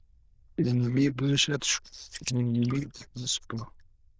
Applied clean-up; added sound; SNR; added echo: neural diffusion model UNIVERSE++.